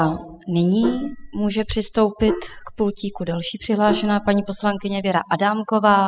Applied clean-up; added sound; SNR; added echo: classical method spectral subtraction.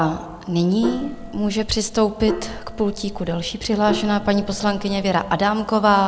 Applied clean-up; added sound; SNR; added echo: none; Gong; 10 dB; none.